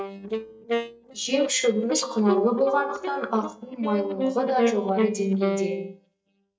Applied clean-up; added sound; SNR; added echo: neural mask model DeepFilterNet 3.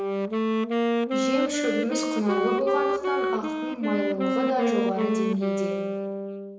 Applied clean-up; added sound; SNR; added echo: none; Wind instrument, woodwind instrument; -3 dB; reverberation time 1.0 s.